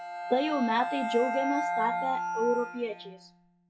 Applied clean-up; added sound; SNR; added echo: classical method log-MMSE.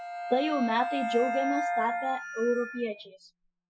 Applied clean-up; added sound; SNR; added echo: classical method Wiener filter.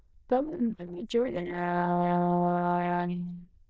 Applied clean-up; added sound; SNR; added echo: neural diffusion model UNIVERSE++.